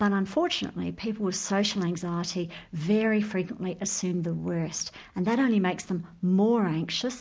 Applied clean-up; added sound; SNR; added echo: none; none; none; none.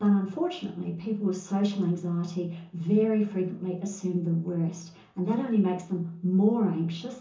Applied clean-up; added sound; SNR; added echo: none; none; none; reverberation time 0.6 s.